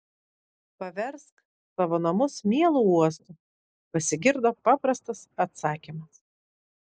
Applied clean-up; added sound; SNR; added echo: neural mask model Resemble Enhance denoiser.